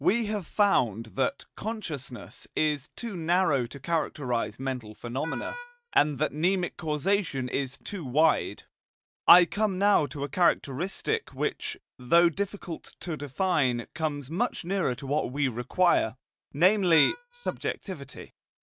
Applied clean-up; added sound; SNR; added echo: neural mask model RNNoise.